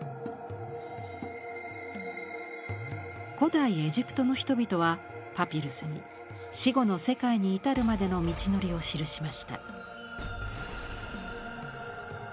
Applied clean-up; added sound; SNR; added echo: none; none; none; none.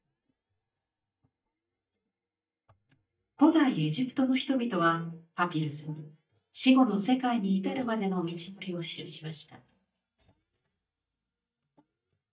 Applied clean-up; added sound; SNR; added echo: neural mask model DeepFilterNet 3.